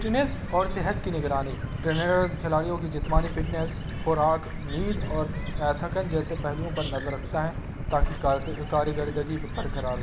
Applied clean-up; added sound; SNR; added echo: none; Engine starting / Car + Bird; 3 dB; none.